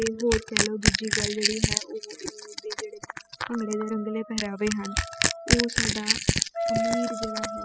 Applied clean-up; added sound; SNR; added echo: classical method spectral subtraction.